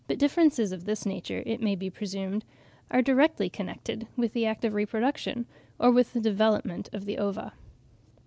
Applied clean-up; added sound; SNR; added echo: none; none; none; none.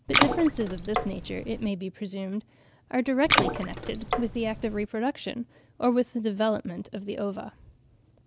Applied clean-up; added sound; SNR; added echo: none; Water / Splash, splatter; -1 dB; none.